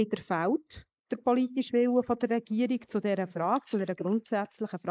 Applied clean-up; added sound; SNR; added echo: neural mask model Resemble Enhance denoiser.